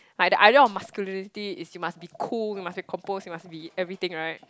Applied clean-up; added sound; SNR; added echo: none; none; none; none.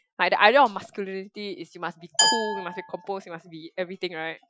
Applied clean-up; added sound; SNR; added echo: classical method Wiener filter.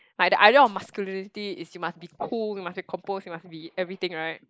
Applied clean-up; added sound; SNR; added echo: neural mask model Resemble Enhance denoiser.